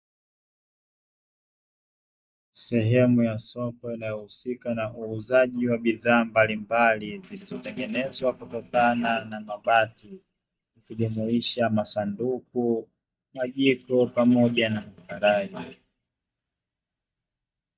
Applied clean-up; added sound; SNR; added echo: neural mask model DeepFilterNet 3.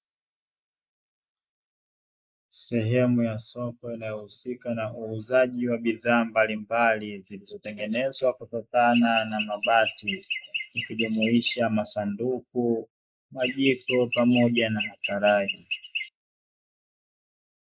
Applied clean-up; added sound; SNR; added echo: neural mask model Resemble Enhance denoiser.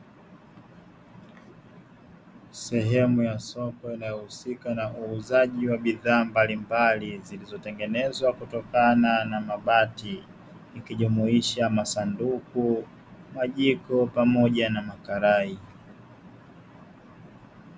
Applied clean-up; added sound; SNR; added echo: none; none; none; none.